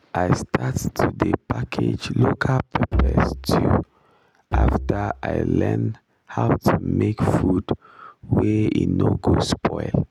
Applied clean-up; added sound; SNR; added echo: none; Bowed string instrument; 4 dB; none.